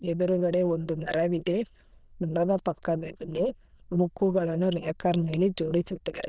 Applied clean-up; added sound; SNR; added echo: neural diffusion model UNIVERSE++.